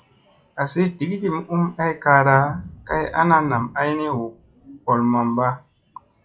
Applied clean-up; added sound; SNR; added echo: classical method log-MMSE.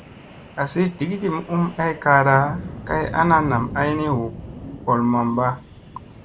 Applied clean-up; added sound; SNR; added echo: none; Wind; 14 dB; none.